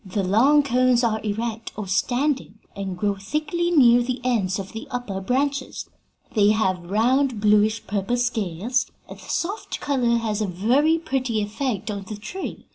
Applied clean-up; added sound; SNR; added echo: none; none; none; none.